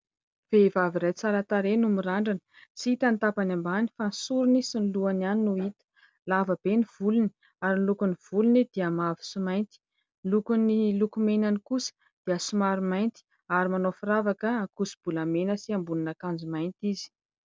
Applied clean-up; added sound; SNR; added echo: none; none; none; none.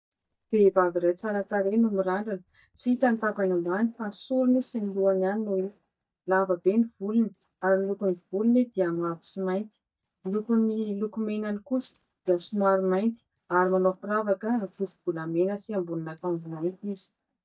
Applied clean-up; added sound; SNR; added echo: neural mask model DeepFilterNet 3.